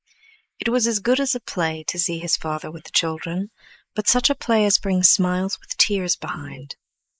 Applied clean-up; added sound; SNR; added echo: neural mask model Resemble Enhance denoiser.